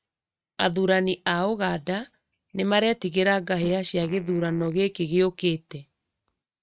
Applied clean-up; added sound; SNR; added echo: neural mask model RNNoise.